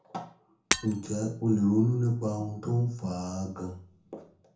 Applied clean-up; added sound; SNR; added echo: none; Shatter; 6 dB; reverberation time 0.6 s.